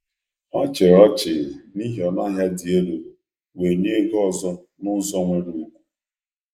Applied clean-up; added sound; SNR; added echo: neural mask model Resemble Enhance denoiser.